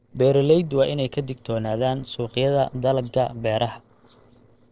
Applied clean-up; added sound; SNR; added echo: neural separator model SepFormer DNS4.